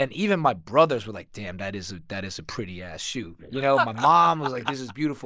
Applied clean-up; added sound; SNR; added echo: neural mask model Resemble Enhance denoiser.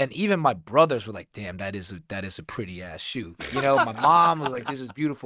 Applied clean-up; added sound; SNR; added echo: neural mask model RNNoise.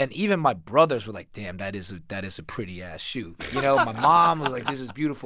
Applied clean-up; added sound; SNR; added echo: none; Gurgling; 17 dB; none.